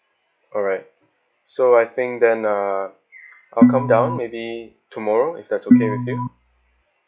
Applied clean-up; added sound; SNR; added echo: classical method log-MMSE.